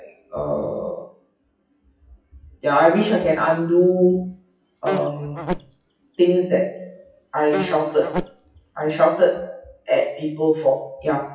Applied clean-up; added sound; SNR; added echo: classical method WPE with log-MMSE.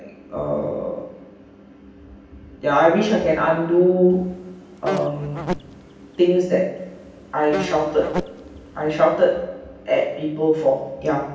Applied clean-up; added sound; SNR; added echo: none; Insect; 10 dB; reverberation time 0.9 s.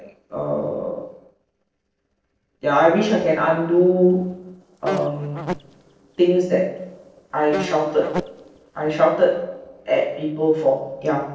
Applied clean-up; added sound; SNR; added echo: neural separator model SepFormer DNS4.